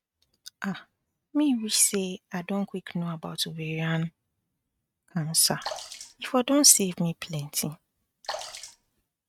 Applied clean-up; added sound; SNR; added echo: neural mask model RNNoise.